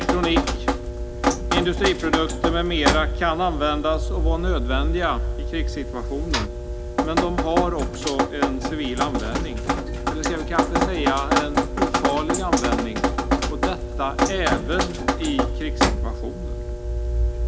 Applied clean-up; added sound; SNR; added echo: none; Drip; -3 dB; none.